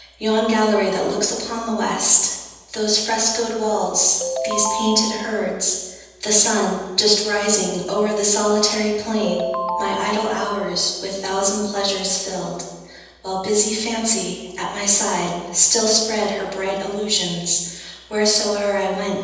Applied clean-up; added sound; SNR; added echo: none; Ringtone; 6 dB; reverberation time 1.1 s.